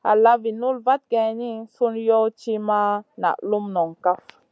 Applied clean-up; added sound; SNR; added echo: none; none; none; none.